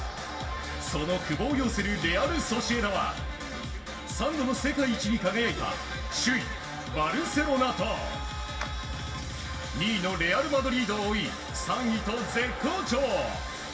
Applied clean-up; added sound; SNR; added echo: none; Clapping; 18 dB; reverberation time 0.7 s.